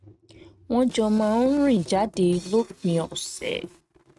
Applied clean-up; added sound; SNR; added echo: neural mask model RNNoise.